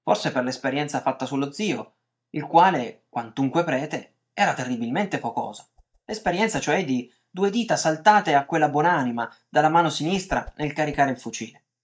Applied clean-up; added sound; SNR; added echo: neural mask model DeepFilterNet 3.